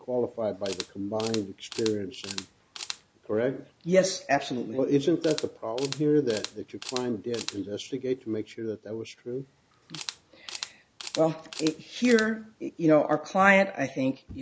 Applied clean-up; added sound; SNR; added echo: none; Camera; 14 dB; none.